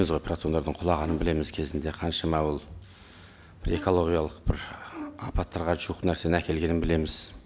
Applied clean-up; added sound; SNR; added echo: none; Brass instrument; 16 dB; none.